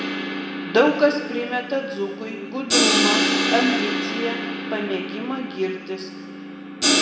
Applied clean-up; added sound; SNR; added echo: none; Crash cymbal; -1 dB; reverberation time 1.5 s.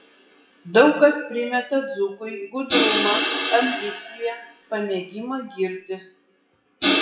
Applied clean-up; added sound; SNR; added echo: classical method WPE with log-MMSE.